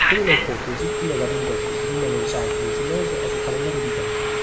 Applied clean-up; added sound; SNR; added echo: none; Telephone; -5 dB; reverberation time 2.2 s.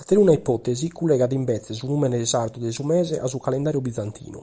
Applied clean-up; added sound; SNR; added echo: none; none; none; none.